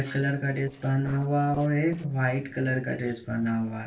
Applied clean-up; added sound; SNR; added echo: neural separator model SepFormer DNS4.